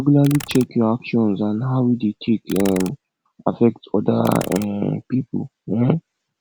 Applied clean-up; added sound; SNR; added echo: none; Computer keyboard; 19 dB; none.